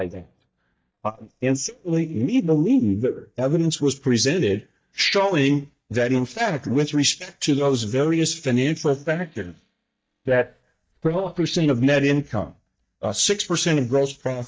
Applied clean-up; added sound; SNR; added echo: neural mask model DeepFilterNet 3.